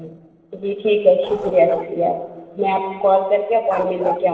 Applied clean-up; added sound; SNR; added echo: neural separator model SepFormer DNS4.